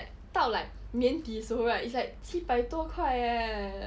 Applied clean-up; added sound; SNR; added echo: none; none; none; none.